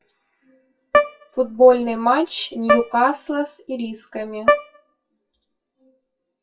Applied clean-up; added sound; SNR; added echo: classical method WPE with log-MMSE.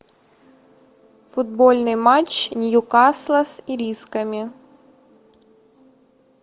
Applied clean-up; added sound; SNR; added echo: none; none; none; none.